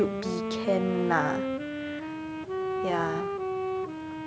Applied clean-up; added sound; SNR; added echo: none; Wind instrument, woodwind instrument; 0 dB; none.